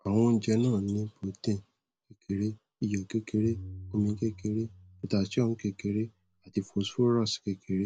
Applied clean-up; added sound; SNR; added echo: none; Tabla; 17 dB; none.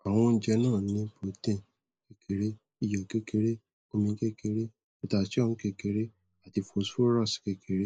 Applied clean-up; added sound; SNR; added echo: neural mask model Resemble Enhance denoiser.